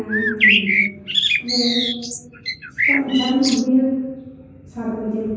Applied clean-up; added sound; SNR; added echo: none; Bird; -2 dB; reverberation time 1.2 s.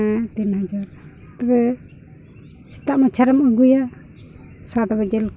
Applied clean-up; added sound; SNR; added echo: none; none; none; none.